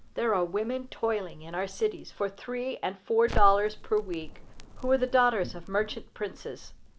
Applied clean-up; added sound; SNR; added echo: none; Crackle; 6 dB; none.